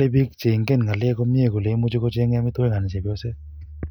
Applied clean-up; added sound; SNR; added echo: none; none; none; none.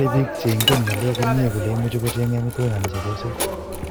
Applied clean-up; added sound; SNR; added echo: none; Telephone + Liquid; 5 dB; none.